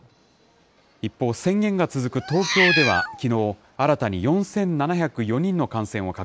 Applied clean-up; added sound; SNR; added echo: none; Meow; 1 dB; none.